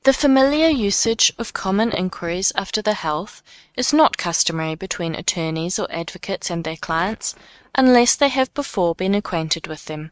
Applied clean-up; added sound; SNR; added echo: neural mask model RNNoise.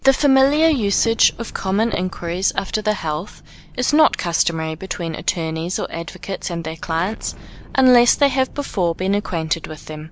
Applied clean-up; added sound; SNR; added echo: none; Microwave oven + Explosion; 17 dB; none.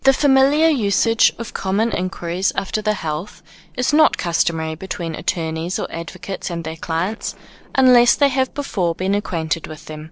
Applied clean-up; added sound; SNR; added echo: neural separator model SepFormer DNS4.